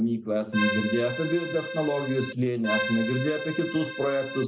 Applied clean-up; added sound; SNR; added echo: none; Accordion; 6 dB; none.